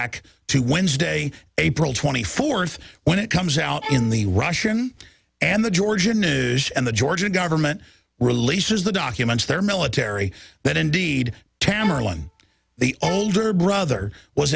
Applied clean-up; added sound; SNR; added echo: none; Bowed string instrument; 14 dB; none.